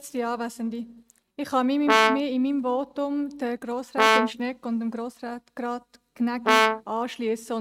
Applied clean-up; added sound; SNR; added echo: neural mask model RNNoise.